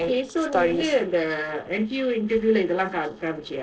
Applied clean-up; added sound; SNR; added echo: neural separator model SepFormer DNS4.